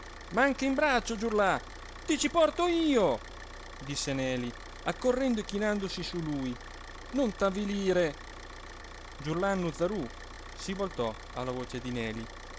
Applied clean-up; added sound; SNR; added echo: none; Idling / Car; 13 dB; none.